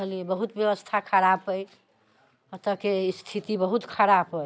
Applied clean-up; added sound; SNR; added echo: none; none; none; none.